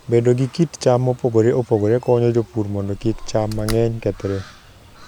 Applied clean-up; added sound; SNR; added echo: none; Slam; 17 dB; none.